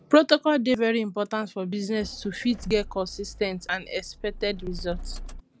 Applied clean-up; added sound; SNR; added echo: none; Motor vehicle (road); 13 dB; none.